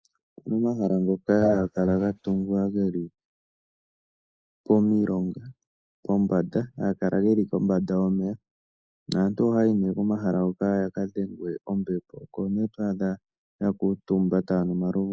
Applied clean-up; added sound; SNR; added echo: neural mask model Resemble Enhance denoiser.